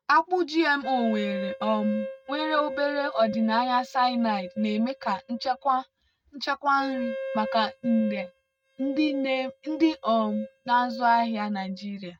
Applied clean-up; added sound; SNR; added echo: neural mask model RNNoise.